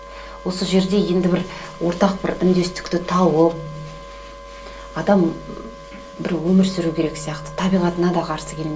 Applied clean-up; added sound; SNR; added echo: none; Wind instrument, woodwind instrument; 18 dB; reverberation time 0.2 s.